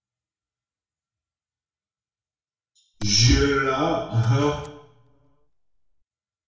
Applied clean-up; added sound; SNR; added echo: none; Gunshot, gunfire; 13 dB; reverberation time 0.6 s.